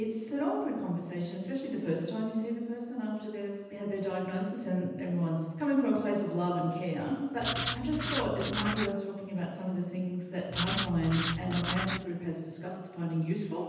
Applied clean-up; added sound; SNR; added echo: none; Writing; 0 dB; reverberation time 1.1 s.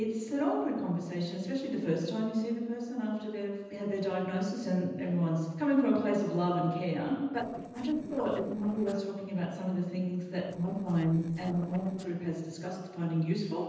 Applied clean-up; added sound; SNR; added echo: neural separator model SepFormer DNS4.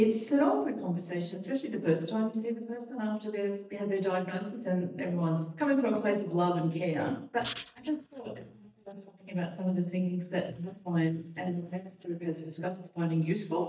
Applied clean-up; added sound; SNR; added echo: neural mask model DeepFilterNet 3.